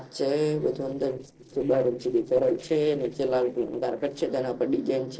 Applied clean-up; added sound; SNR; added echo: neural separator model SepFormer DNS4.